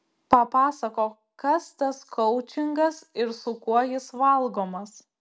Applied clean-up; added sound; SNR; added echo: none; none; none; none.